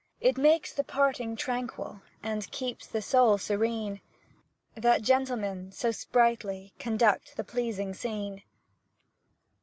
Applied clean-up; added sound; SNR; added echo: none; none; none; none.